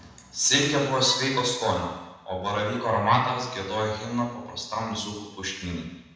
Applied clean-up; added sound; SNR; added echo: none; Bowed string instrument; 16 dB; reverberation time 1.0 s.